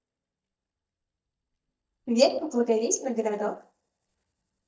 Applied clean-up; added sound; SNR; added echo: neural mask model DeepFilterNet 3.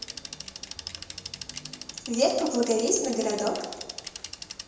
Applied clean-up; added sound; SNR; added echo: none; Bicycle; 10 dB; reverberation time 1.0 s.